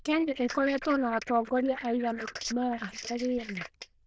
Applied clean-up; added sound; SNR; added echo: neural diffusion model UNIVERSE++.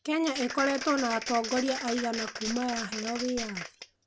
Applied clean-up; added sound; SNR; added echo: none; Applause; 7 dB; none.